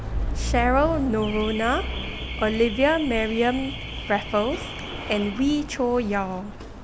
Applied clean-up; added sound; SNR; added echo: none; Alarm / Car; 6 dB; none.